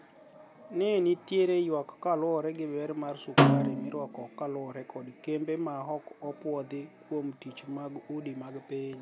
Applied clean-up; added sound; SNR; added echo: none; Snare drum; -3 dB; none.